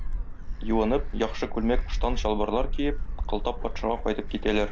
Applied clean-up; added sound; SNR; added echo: none; Gull, seagull; 0 dB; none.